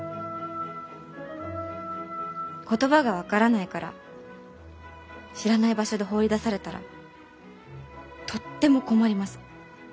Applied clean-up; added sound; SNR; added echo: none; none; none; none.